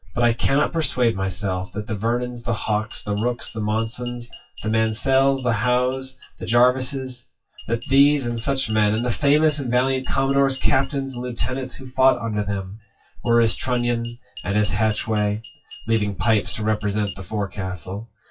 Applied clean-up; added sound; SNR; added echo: classical method WPE with log-MMSE.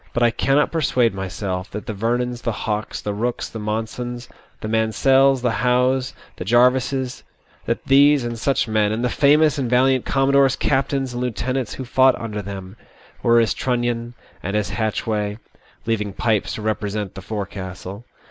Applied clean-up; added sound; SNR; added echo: none; none; none; none.